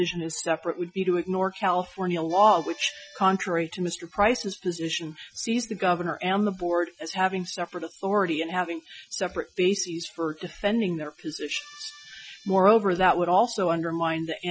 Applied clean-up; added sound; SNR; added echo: classical method Wiener filter.